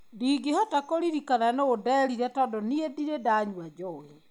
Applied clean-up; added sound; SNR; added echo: none; none; none; none.